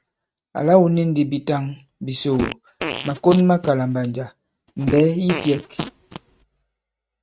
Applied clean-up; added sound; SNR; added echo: neural mask model RNNoise.